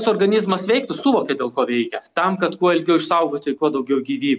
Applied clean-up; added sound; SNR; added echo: none; none; none; none.